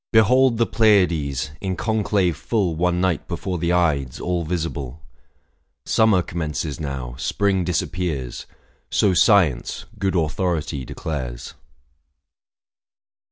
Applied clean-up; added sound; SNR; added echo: none; none; none; none.